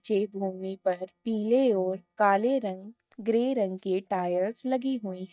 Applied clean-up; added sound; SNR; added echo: neural mask model DeepFilterNet 3.